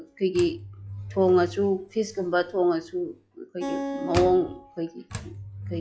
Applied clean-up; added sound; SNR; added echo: classical method log-MMSE.